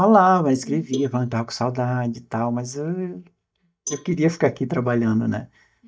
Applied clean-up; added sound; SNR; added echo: neural mask model DeepFilterNet 3.